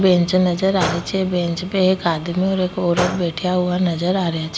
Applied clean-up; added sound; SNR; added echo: none; Gunshot, gunfire; 12 dB; none.